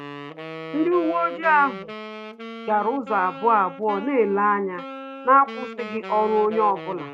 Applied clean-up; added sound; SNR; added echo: none; Wind instrument, woodwind instrument; 12 dB; none.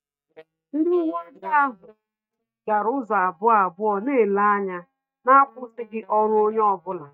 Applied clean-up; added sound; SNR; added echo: neural mask model DeepFilterNet 3.